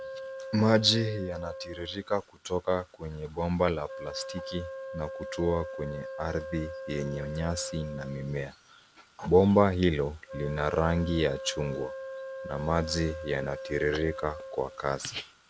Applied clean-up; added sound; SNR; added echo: none; Wind instrument, woodwind instrument; 11 dB; none.